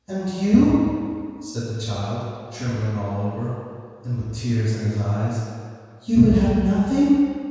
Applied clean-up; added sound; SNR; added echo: none; none; none; reverberation time 1.9 s.